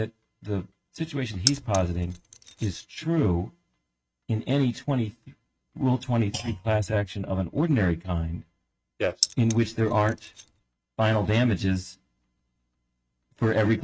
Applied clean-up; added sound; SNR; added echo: neural mask model RNNoise.